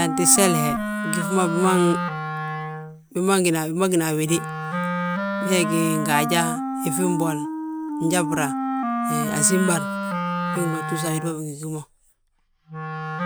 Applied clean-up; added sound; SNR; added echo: none; Wind instrument, woodwind instrument; 3 dB; none.